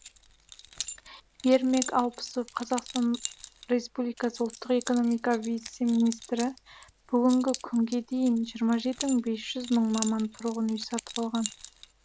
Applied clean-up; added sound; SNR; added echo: none; Keys jangling; 14 dB; none.